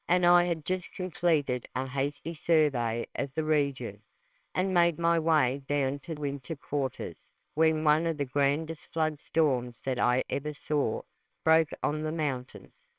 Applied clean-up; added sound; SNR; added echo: neural separator model SepFormer WHAMR!.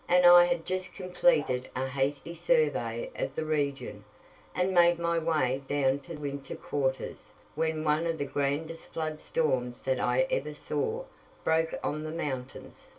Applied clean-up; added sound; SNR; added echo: none; Bark; 18 dB; reverberation time 0.2 s.